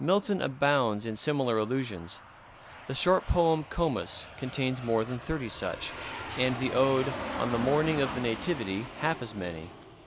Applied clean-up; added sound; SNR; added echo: none; Aircraft; 11 dB; none.